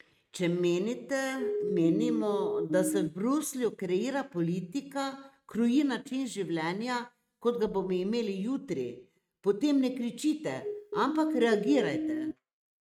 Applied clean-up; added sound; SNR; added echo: neural mask model RNNoise.